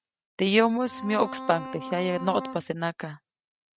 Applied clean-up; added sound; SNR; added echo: neural mask model RNNoise.